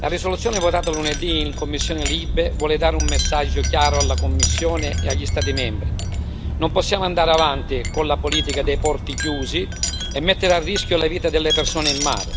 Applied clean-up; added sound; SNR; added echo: none; Wind chime; 1 dB; none.